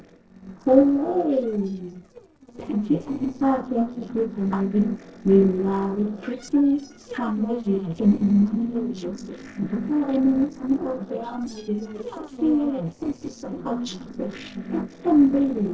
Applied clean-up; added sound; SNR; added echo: neural separator model SepFormer DNS4.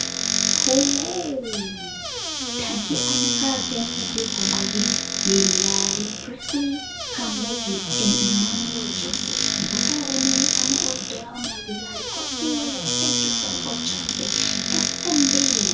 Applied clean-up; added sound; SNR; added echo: none; Squeak / Cupboard open or close; -4 dB; reverberation time 0.3 s.